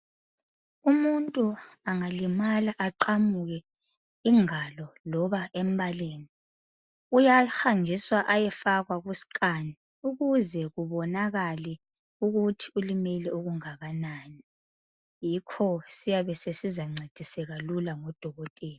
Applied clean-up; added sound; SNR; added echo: none; none; none; none.